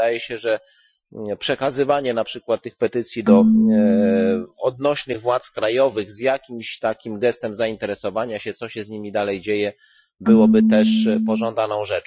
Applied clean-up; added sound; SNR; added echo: classical method Wiener filter.